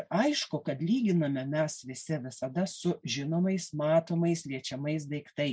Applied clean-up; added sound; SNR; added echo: none; none; none; none.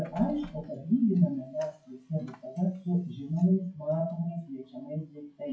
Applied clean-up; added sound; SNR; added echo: classical method WPE with log-MMSE.